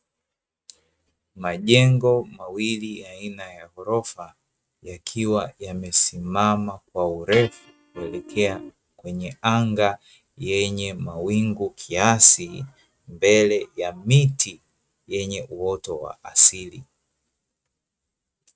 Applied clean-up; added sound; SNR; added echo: neural mask model RNNoise.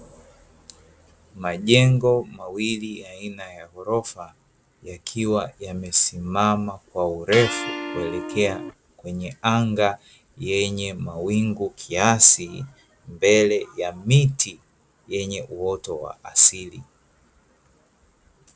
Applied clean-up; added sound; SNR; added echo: none; Electric guitar; 9 dB; none.